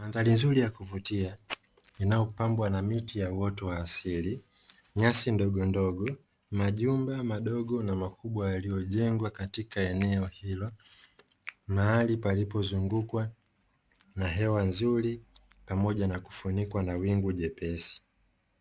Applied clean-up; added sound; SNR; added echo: none; Finger snapping; 18 dB; none.